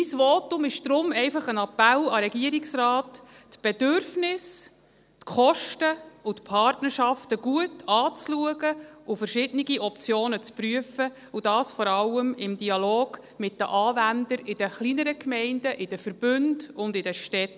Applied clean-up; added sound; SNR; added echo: none; none; none; none.